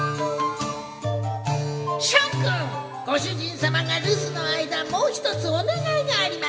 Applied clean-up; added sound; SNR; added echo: none; Dog; 19 dB; reverberation time 1.9 s.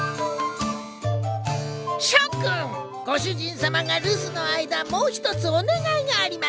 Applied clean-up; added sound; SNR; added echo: none; none; none; none.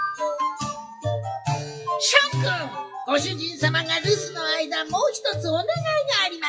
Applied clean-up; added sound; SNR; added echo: classical method WPE with log-MMSE.